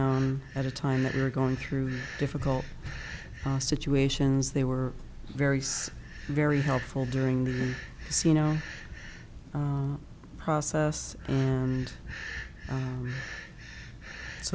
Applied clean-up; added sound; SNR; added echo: none; Breathing + Tap; 15 dB; none.